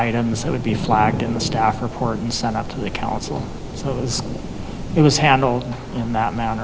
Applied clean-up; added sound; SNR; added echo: none; Thunder / Rain; 10 dB; none.